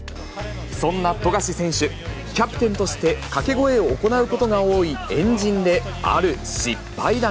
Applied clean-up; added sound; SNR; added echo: none; none; none; none.